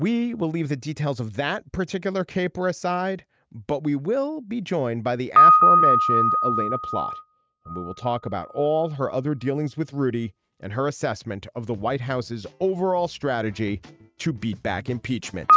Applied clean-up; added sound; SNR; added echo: neural mask model RNNoise.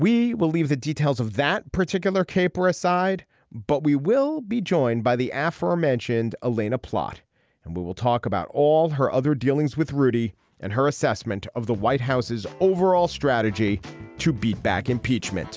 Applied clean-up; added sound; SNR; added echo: none; none; none; none.